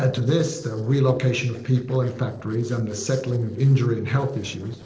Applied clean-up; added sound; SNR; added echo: neural separator model SepFormer DNS4.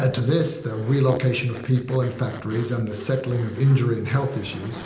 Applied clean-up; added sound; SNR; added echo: none; Zipper (clothing); 17 dB; reverberation time 0.9 s.